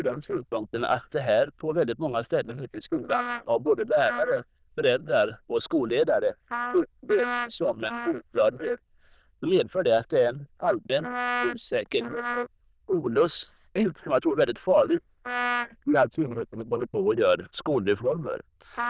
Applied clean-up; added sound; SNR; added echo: neural diffusion model UNIVERSE++.